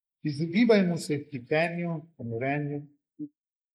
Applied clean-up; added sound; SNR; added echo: neural mask model Resemble Enhance denoiser.